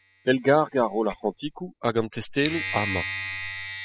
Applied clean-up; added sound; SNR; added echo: classical method spectral subtraction.